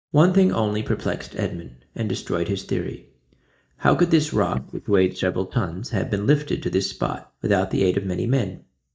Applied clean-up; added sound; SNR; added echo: neural mask model DeepFilterNet 3.